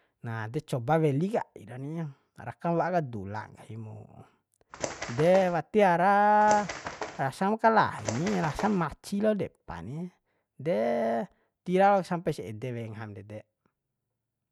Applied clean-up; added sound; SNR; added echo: none; Bird; 9 dB; none.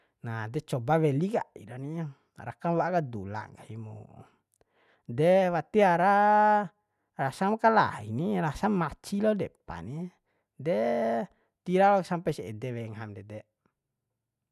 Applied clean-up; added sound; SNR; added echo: none; none; none; none.